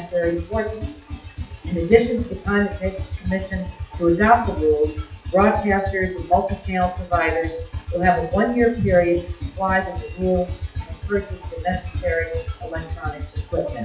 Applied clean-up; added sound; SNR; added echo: classical method WPE with log-MMSE.